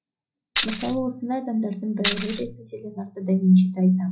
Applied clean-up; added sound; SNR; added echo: none; Tambourine; 5 dB; reverberation time 0.5 s.